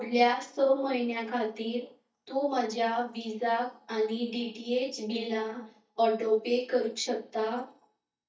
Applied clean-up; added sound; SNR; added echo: neural mask model DeepFilterNet 3.